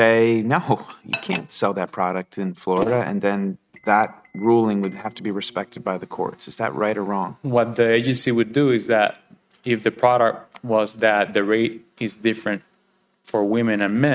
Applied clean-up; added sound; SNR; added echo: neural mask model RNNoise.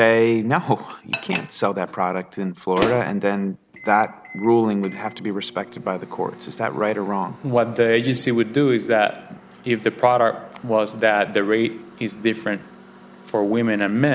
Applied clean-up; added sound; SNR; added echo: none; Microwave oven; 16 dB; none.